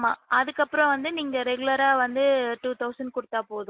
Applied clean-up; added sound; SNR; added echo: none; none; none; none.